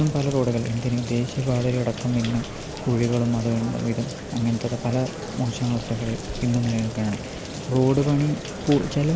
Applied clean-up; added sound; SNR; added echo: none; Rain; 14 dB; none.